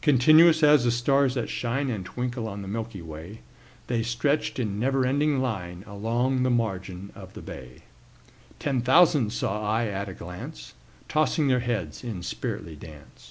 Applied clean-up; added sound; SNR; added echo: none; none; none; none.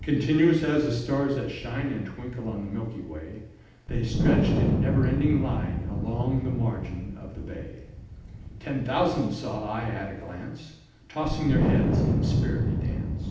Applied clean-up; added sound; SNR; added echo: none; Wind; 0 dB; reverberation time 0.8 s.